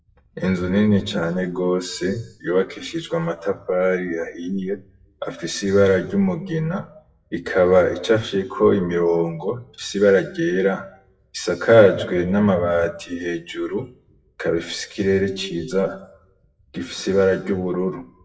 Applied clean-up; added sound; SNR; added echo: classical method WPE with log-MMSE.